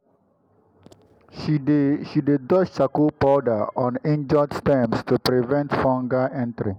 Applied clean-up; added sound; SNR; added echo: none; none; none; none.